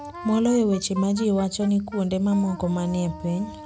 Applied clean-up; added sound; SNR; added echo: none; Wind instrument, woodwind instrument; 17 dB; none.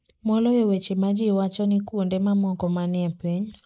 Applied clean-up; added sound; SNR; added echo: neural mask model Resemble Enhance denoiser.